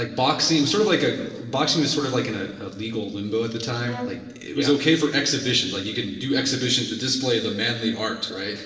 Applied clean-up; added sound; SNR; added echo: neural separator model SepFormer DNS4.